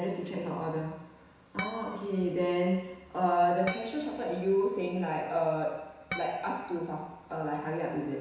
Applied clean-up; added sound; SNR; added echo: none; Harp; 13 dB; reverberation time 1.0 s.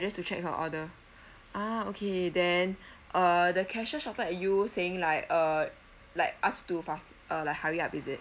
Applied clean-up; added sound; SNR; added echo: none; none; none; none.